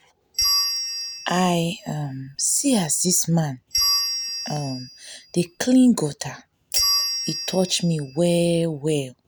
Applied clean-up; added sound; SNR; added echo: none; Bell; 3 dB; none.